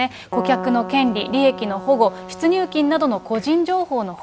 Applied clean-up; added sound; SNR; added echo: none; Keyboard (musical); 12 dB; none.